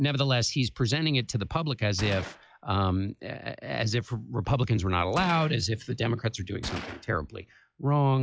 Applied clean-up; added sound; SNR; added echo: classical method log-MMSE.